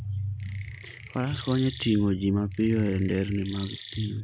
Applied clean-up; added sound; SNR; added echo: none; Chirp, tweet; 17 dB; none.